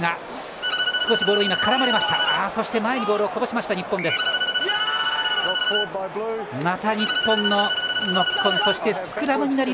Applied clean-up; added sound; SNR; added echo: none; Bowed string instrument; 1 dB; none.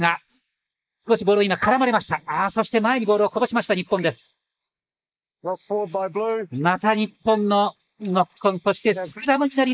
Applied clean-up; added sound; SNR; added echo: neural mask model Resemble Enhance denoiser.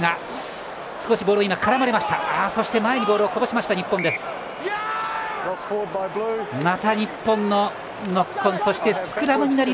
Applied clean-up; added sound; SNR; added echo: none; none; none; none.